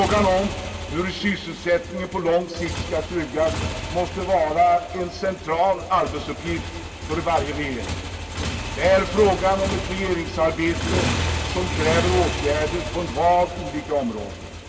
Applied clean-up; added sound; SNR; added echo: none; Motorcycle; 6 dB; reverberation time 2.8 s.